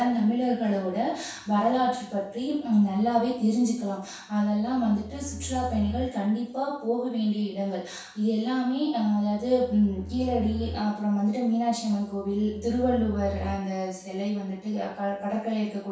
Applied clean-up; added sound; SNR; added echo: none; Bowed string instrument; 11 dB; reverberation time 0.7 s.